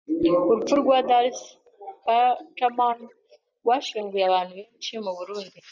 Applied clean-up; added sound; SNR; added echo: neural mask model DeepFilterNet 3.